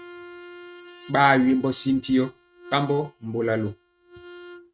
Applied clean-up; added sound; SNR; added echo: neural mask model RNNoise.